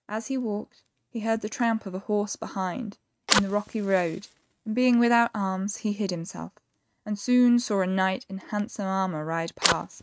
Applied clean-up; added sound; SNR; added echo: neural mask model RNNoise.